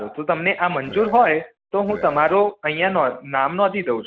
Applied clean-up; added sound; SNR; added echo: none; Burping, eructation; 14 dB; none.